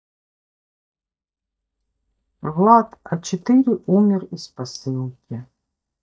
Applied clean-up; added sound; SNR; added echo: neural mask model DeepFilterNet 3.